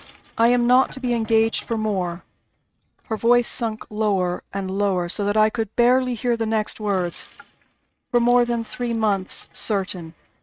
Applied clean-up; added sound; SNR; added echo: neural mask model RNNoise.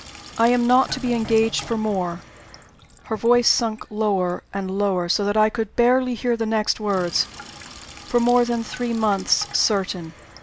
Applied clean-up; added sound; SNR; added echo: none; Knock + Sink (filling or washing); 19 dB; none.